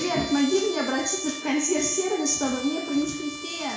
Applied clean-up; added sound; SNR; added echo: none; Trumpet; 11 dB; reverberation time 0.6 s.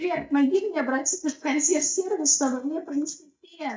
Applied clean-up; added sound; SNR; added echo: neural mask model DeepFilterNet 3.